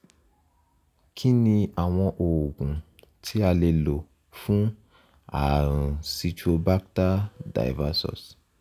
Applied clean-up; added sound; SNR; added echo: none; none; none; none.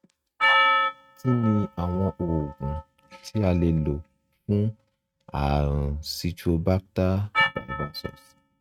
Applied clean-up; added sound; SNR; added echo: neural mask model RNNoise.